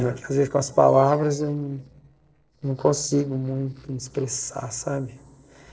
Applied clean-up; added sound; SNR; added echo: neural separator model SepFormer DNS4.